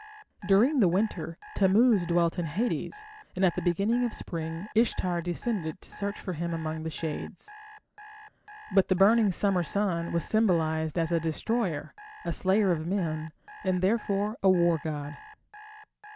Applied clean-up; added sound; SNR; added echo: none; Alarm; 20 dB; none.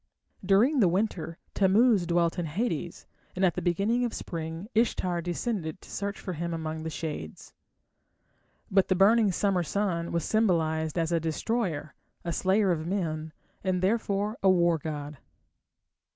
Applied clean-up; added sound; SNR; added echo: none; none; none; none.